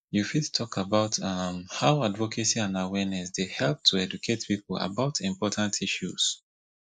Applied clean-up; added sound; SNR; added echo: neural mask model Resemble Enhance denoiser.